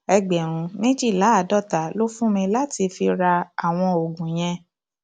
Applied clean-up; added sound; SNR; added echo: none; none; none; none.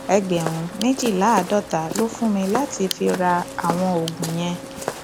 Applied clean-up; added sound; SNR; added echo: none; Walk, footsteps; 9 dB; none.